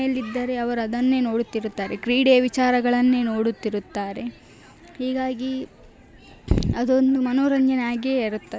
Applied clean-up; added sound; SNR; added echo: none; none; none; none.